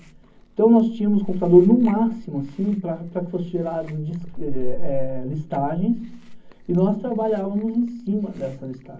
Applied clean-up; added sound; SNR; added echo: none; Chewing, mastication; 5 dB; reverberation time 0.3 s.